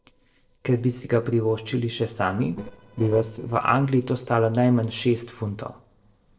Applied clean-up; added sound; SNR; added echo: neural separator model SepFormer DNS4.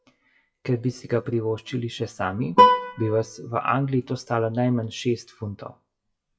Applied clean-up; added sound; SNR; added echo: classical method WPE with log-MMSE.